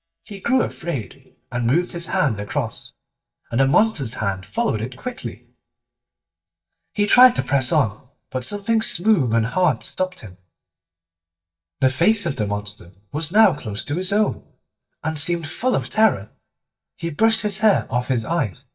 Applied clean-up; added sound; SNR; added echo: neural mask model DeepFilterNet 3.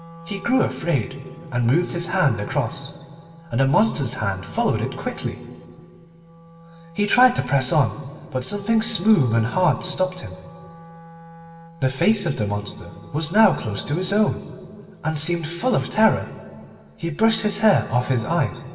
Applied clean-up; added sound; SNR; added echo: none; Wind instrument, woodwind instrument; 19 dB; reverberation time 1.9 s.